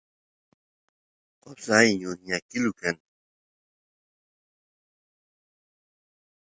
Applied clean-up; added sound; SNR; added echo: none; none; none; none.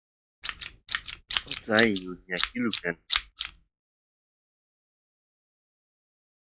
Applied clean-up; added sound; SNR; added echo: classical method log-MMSE.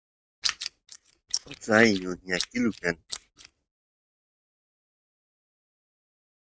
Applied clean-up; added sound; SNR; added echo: neural mask model RNNoise.